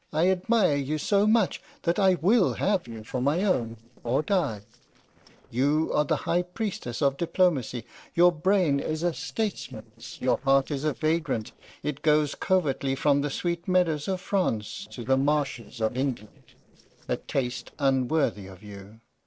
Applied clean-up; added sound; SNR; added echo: neural separator model SepFormer DNS4.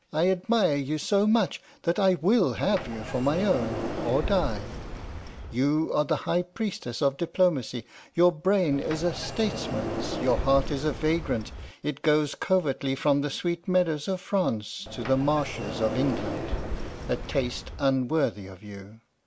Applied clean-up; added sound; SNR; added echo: none; Sliding door; 9 dB; none.